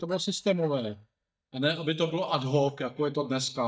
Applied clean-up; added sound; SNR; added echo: neural mask model DeepFilterNet 3.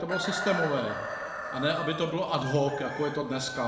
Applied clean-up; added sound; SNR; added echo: none; Chicken, rooster; 7 dB; reverberation time 1.0 s.